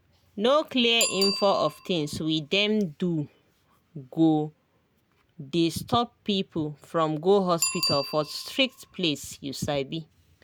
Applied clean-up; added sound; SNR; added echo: none; Bicycle bell; 11 dB; none.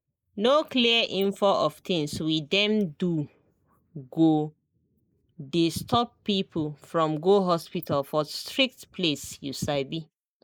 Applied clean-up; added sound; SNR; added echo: neural mask model Resemble Enhance denoiser.